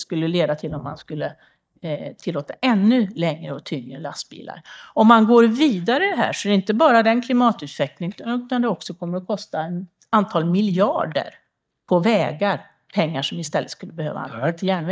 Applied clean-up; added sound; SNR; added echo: neural mask model DeepFilterNet 3.